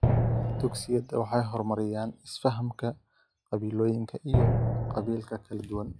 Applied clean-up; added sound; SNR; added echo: classical method log-MMSE.